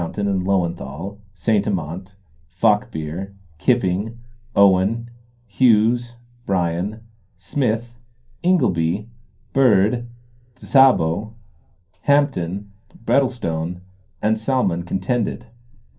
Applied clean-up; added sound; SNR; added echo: none; none; none; reverberation time 0.3 s.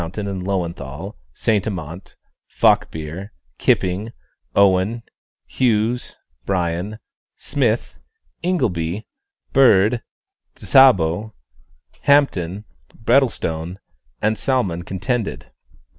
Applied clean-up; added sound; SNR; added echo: none; none; none; none.